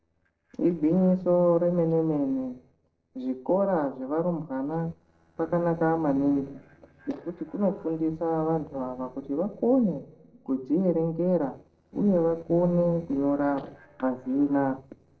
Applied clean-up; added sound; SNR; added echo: neural separator model SepFormer DNS4.